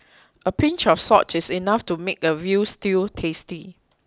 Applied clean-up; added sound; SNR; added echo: none; none; none; none.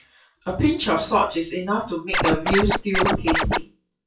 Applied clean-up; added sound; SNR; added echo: classical method WPE with log-MMSE.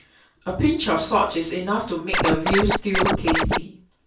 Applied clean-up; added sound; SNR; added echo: none; Scratching (performance technique); -3 dB; reverberation time 0.3 s.